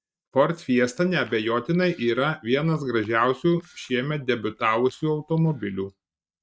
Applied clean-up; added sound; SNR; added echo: neural mask model DeepFilterNet 3.